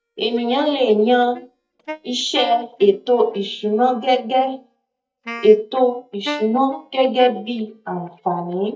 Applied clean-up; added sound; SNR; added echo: neural mask model DeepFilterNet 3.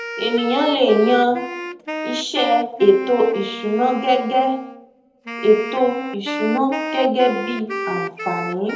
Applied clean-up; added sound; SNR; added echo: none; Wind instrument, woodwind instrument; 9 dB; reverberation time 0.8 s.